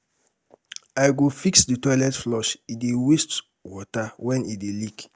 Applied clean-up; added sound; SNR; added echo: none; none; none; none.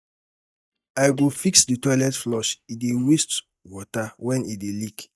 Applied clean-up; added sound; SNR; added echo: neural mask model DeepFilterNet 3.